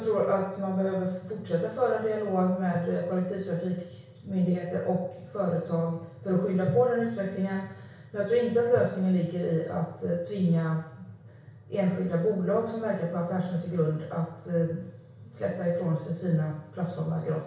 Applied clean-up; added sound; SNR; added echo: none; none; none; reverberation time 0.6 s.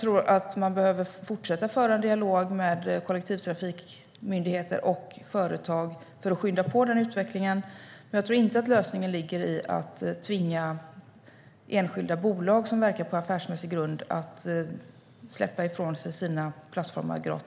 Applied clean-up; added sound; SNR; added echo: none; none; none; none.